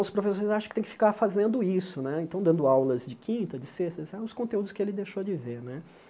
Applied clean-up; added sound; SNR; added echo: none; none; none; none.